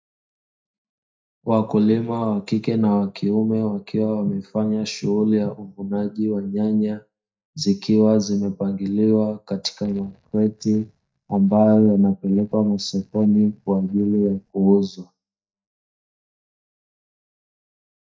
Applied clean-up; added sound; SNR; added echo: neural mask model DeepFilterNet 3.